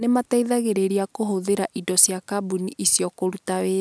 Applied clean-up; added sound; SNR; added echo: none; none; none; none.